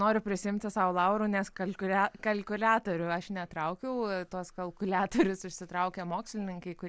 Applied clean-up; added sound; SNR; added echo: none; none; none; none.